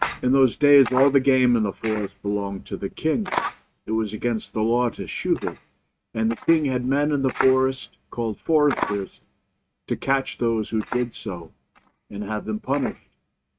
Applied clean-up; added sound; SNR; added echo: neural mask model RNNoise.